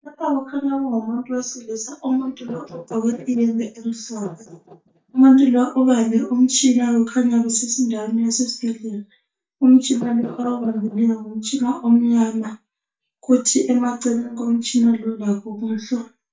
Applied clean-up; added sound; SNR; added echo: neural mask model DeepFilterNet 3.